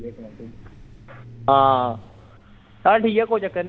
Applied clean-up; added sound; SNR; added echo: none; Truck; 18 dB; none.